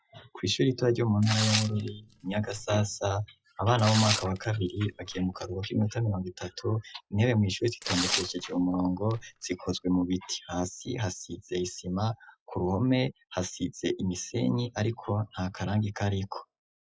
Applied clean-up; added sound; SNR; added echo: classical method log-MMSE.